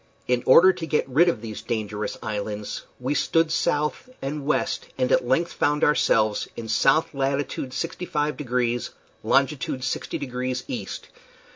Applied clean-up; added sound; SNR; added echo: none; none; none; none.